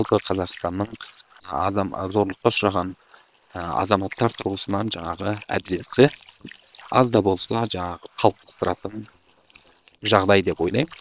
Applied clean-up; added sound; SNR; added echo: neural separator model SepFormer WHAM!.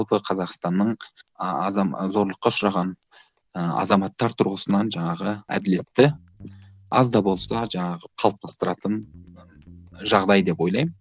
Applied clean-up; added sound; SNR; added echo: none; none; none; none.